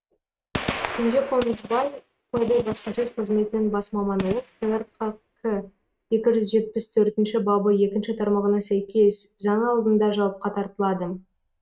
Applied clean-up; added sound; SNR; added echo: neural mask model RNNoise.